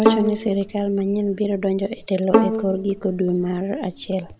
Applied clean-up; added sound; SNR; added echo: none; Bowed string instrument; 3 dB; none.